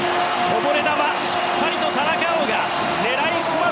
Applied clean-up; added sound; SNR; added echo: none; none; none; none.